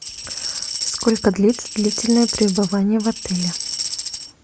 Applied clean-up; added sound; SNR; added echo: none; Tambourine; 7 dB; none.